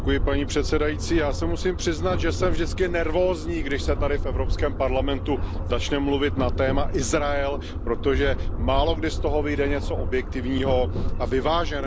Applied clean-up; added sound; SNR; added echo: none; Subway, metro, underground; 1 dB; none.